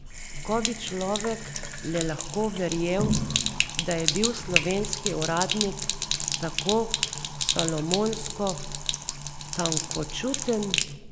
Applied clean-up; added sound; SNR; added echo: none; Sink (filling or washing); -2 dB; none.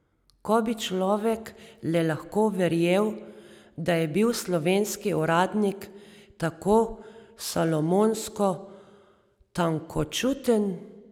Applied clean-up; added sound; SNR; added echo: none; none; none; none.